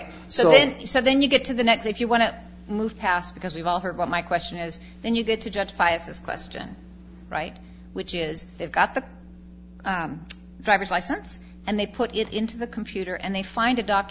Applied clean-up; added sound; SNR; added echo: none; none; none; none.